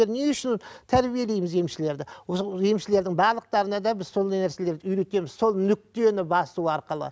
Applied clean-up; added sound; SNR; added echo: none; none; none; none.